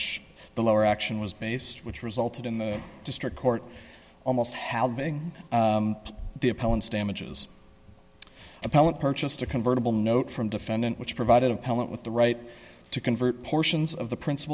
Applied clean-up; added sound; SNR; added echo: none; none; none; none.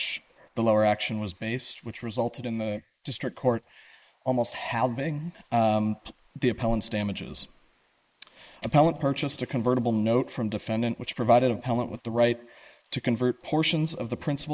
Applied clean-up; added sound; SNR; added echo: neural mask model Resemble Enhance denoiser.